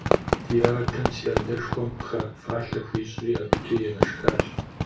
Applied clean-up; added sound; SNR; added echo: none; Fireworks; -2 dB; reverberation time 0.3 s.